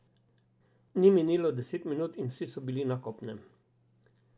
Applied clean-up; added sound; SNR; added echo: none; none; none; none.